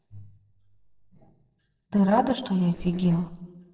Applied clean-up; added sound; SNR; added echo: neural separator model SepFormer DNS4.